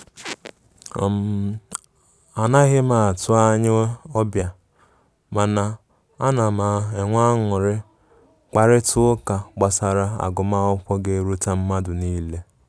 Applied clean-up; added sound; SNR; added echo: none; none; none; none.